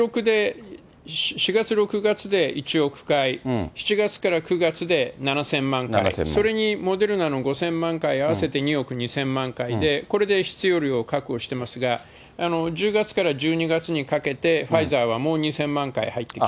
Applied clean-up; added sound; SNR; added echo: none; none; none; none.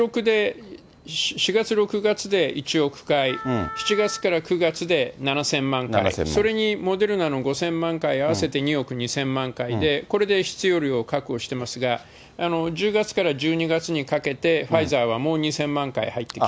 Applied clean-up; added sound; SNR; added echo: none; Wind instrument, woodwind instrument; 13 dB; none.